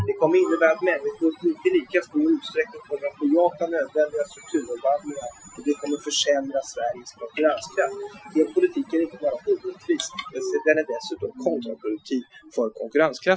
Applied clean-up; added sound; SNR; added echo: classical method Wiener filter.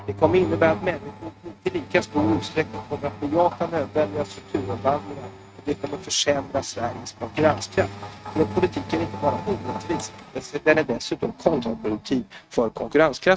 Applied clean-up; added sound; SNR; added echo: neural mask model RNNoise.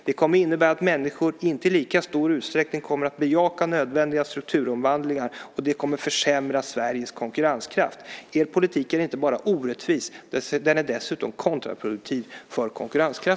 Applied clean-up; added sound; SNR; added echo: none; none; none; none.